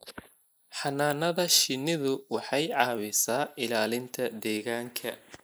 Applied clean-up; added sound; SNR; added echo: neural mask model Resemble Enhance denoiser.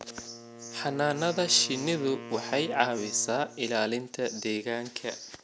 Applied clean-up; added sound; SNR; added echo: none; Wind instrument, woodwind instrument; 16 dB; none.